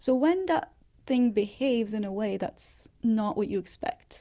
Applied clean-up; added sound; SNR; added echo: none; none; none; none.